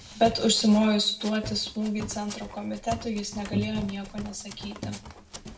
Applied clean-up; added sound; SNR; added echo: none; Run; 11 dB; reverberation time 0.5 s.